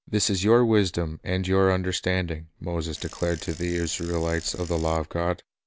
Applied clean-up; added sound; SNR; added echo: none; Bicycle; 18 dB; none.